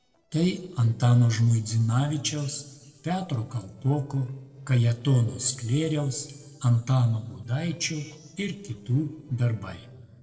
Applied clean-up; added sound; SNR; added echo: neural separator model SepFormer DNS4.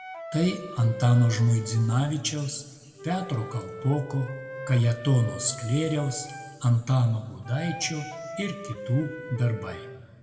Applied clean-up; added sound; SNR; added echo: none; Wind instrument, woodwind instrument; 14 dB; reverberation time 1.6 s.